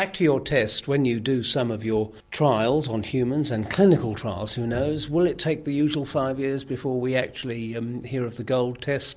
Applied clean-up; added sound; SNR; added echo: none; none; none; none.